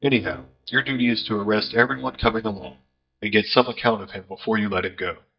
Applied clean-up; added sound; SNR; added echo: neural mask model DeepFilterNet 3.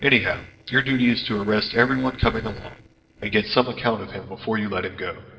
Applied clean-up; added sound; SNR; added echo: neural separator model SepFormer DNS4.